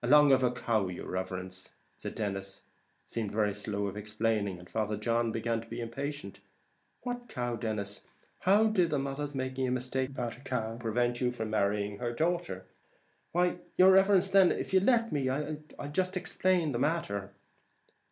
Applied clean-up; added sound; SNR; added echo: none; none; none; none.